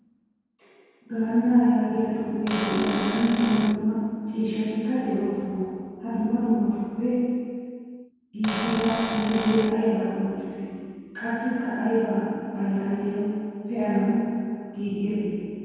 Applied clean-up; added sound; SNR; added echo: none; Cupboard open or close / Door; 7 dB; reverberation time 2.1 s.